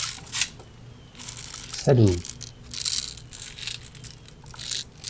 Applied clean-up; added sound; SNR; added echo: none; Rattle; 6 dB; none.